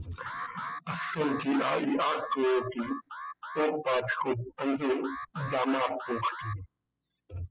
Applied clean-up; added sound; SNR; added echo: classical method spectral subtraction.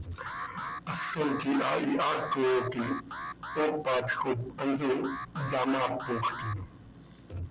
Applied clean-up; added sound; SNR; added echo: none; Alarm; 9 dB; none.